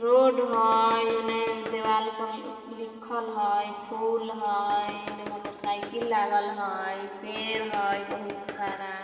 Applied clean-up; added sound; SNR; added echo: none; Tools; 13 dB; reverberation time 2.7 s.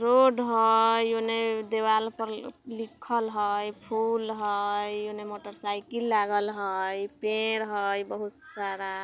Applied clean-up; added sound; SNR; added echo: none; none; none; none.